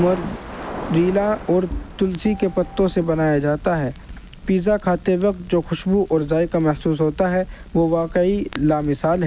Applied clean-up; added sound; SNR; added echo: none; Crackle; 14 dB; none.